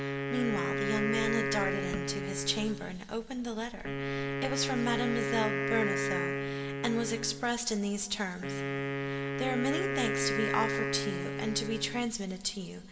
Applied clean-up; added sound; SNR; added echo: none; Wind instrument, woodwind instrument; 0 dB; reverberation time 2.0 s.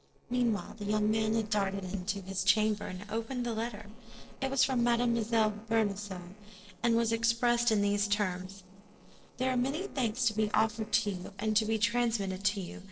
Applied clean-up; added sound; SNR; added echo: neural separator model SepFormer DNS4.